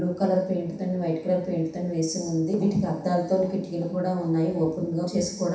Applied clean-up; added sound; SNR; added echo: none; none; none; reverberation time 0.7 s.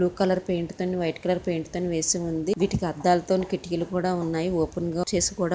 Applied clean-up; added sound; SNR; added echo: none; none; none; none.